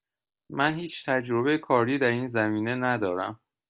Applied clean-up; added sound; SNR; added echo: none; none; none; none.